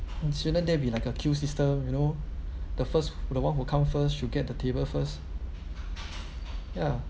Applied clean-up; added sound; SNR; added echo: none; none; none; none.